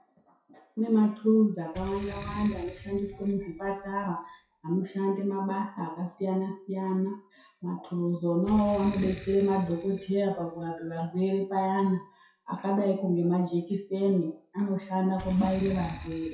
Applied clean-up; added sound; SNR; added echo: classical method WPE with log-MMSE.